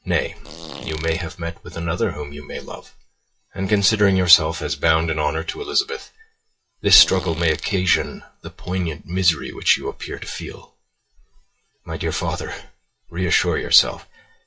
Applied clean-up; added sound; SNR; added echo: classical method WPE with log-MMSE.